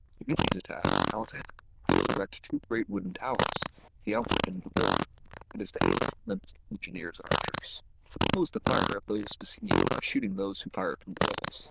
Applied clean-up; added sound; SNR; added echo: neural diffusion model UNIVERSE++.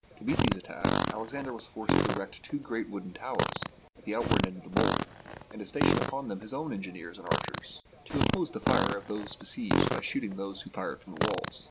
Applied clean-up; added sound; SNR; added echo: none; Fart; -3 dB; none.